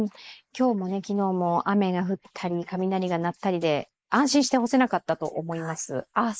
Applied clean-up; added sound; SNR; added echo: neural mask model Resemble Enhance denoiser.